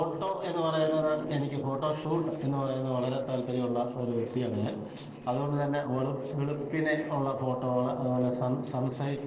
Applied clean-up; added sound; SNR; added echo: neural separator model SepFormer DNS4.